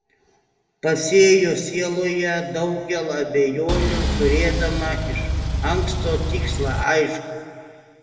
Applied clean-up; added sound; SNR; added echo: none; Engine; 0 dB; reverberation time 2.0 s.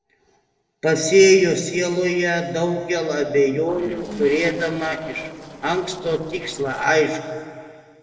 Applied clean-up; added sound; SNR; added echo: neural separator model SepFormer DNS4.